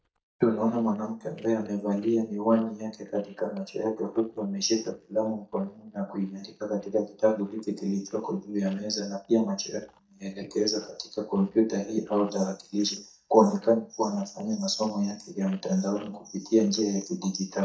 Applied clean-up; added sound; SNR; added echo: neural mask model DeepFilterNet 3.